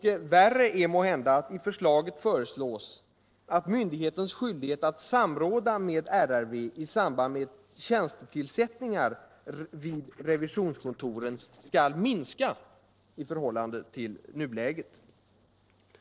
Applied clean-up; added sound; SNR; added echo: neural separator model SepFormer DNS4.